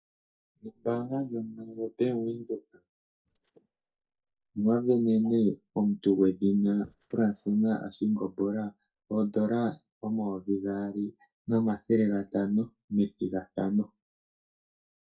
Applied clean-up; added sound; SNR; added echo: neural mask model DeepFilterNet 3.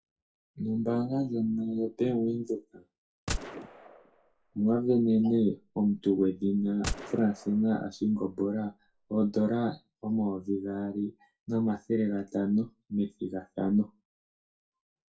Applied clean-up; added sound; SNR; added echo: none; Gunshot, gunfire; 12 dB; reverberation time 0.2 s.